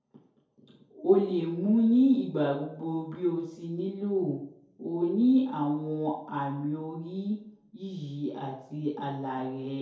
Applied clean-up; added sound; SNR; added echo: none; none; none; reverberation time 2.3 s.